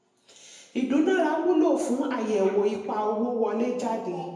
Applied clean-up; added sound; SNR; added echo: none; none; none; reverberation time 0.9 s.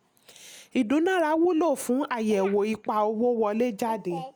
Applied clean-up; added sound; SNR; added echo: none; none; none; none.